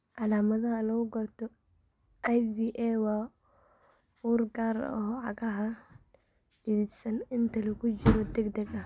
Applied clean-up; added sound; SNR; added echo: none; none; none; none.